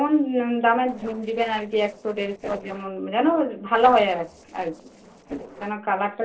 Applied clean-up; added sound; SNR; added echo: neural separator model SepFormer DNS4.